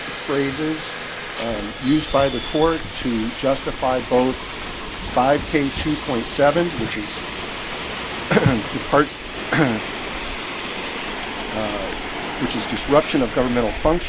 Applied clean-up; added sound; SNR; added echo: none; Subway, metro, underground; 6 dB; none.